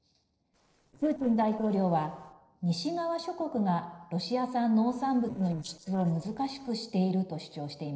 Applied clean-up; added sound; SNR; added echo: neural separator model SepFormer DNS4.